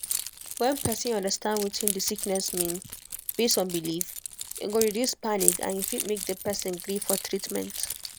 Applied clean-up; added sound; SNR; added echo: none; Keys jangling; 4 dB; none.